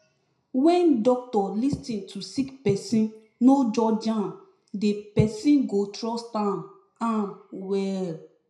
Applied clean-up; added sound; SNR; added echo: none; none; none; reverberation time 0.4 s.